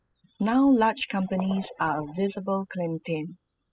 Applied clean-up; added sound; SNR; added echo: classical method spectral subtraction.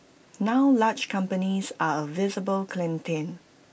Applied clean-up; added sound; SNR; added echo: none; none; none; none.